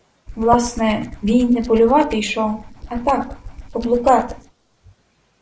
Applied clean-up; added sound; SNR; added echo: neural mask model Resemble Enhance denoiser.